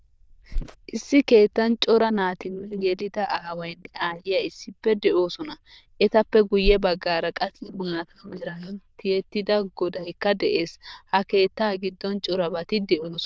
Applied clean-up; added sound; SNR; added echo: neural diffusion model UNIVERSE++.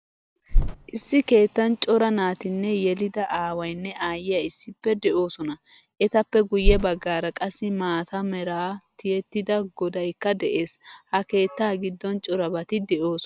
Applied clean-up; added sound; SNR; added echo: none; Bird; 3 dB; none.